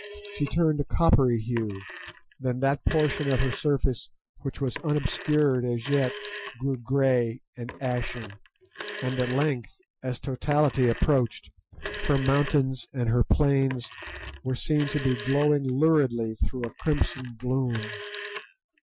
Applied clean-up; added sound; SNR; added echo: classical method Wiener filter.